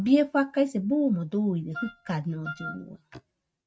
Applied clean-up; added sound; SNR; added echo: neural mask model RNNoise.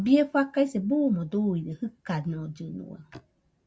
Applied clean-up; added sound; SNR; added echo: none; none; none; none.